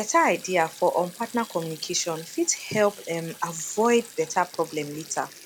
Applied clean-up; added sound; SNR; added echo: none; Sink (filling or washing); 19 dB; none.